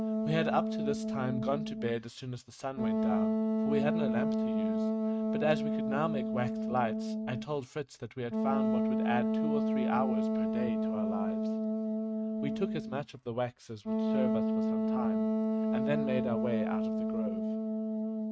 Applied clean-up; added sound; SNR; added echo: neural mask model RNNoise.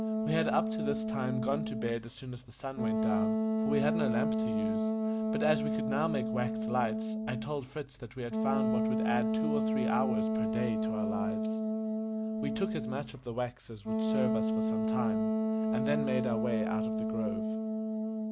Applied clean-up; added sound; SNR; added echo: none; Wind instrument, woodwind instrument; -5 dB; none.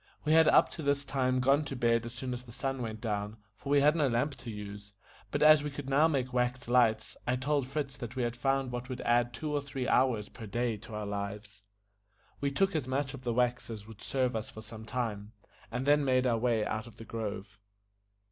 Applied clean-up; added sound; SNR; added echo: none; none; none; none.